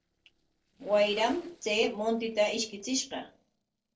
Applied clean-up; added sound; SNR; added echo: neural separator model SepFormer DNS4.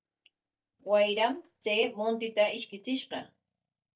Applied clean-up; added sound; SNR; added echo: neural mask model DeepFilterNet 3.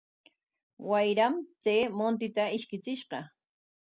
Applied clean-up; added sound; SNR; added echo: none; none; none; none.